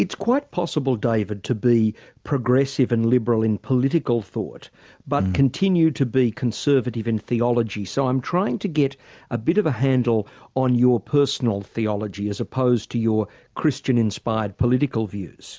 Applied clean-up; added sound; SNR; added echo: none; none; none; none.